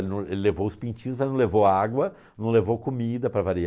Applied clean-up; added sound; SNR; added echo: none; none; none; none.